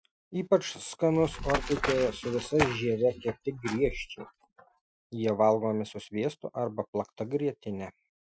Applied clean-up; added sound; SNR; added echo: classical method Wiener filter.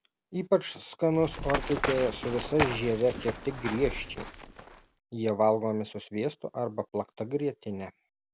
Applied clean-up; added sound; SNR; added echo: none; Run; 5 dB; none.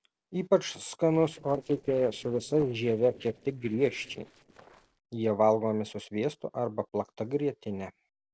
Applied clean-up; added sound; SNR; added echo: neural separator model SepFormer DNS4.